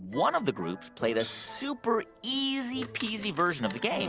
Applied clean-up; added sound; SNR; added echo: none; Hi-hat; 15 dB; none.